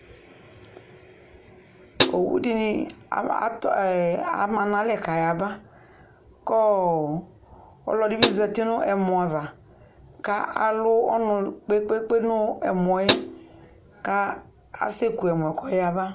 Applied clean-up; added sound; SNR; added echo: none; Hi-hat; 3 dB; none.